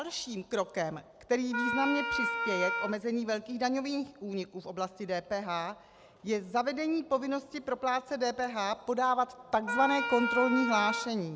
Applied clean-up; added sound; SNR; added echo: none; Wind instrument, woodwind instrument; 1 dB; none.